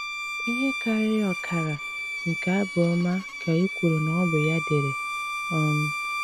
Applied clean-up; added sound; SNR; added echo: none; Bowed string instrument; 5 dB; none.